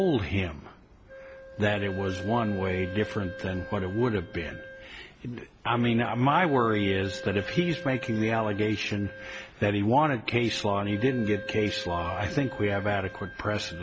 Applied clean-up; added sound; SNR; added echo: none; Wind instrument, woodwind instrument; 14 dB; none.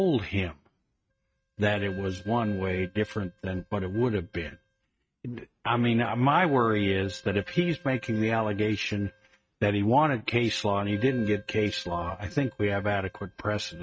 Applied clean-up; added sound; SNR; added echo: neural mask model RNNoise.